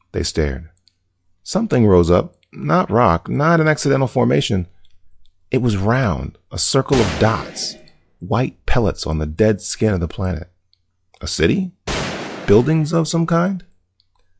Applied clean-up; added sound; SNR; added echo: classical method log-MMSE.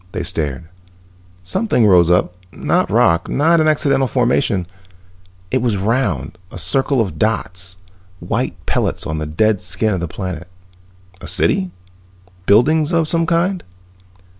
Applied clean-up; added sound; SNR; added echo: none; none; none; none.